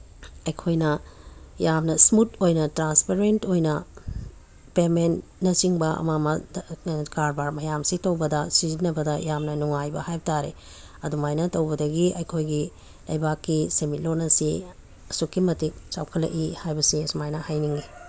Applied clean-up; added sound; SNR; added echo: none; none; none; none.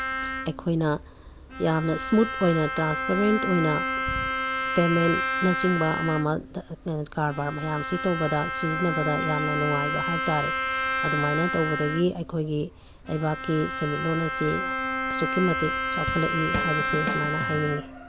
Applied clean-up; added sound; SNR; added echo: none; Drum kit + Bowed string instrument; 3 dB; none.